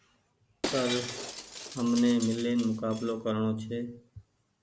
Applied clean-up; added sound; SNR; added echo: none; Shatter; 10 dB; none.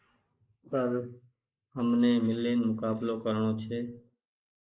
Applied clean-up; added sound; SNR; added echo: neural mask model Resemble Enhance denoiser.